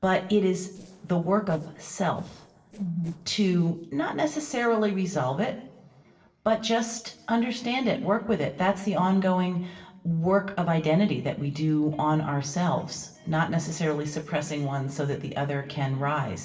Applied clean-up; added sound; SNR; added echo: neural separator model SepFormer DNS4.